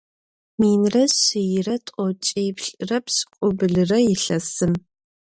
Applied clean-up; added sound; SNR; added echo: none; none; none; none.